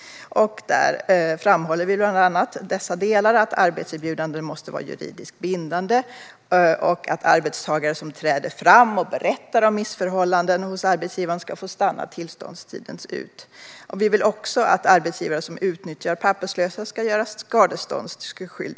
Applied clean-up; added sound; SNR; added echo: none; none; none; none.